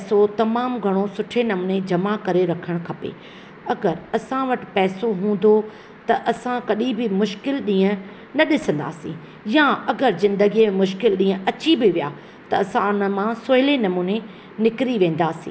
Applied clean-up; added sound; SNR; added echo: none; none; none; none.